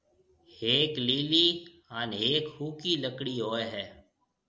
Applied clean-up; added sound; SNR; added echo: none; none; none; none.